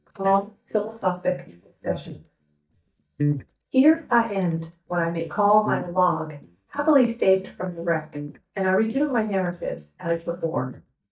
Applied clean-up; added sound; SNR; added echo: neural mask model DeepFilterNet 3.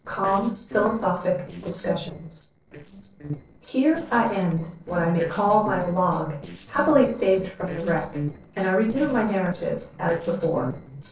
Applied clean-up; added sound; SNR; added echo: neural separator model SepFormer DNS4.